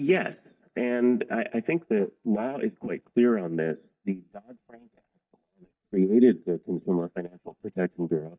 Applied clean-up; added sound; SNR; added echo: neural mask model DeepFilterNet 3.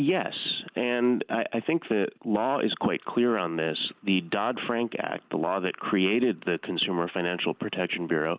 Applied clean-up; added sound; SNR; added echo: none; none; none; none.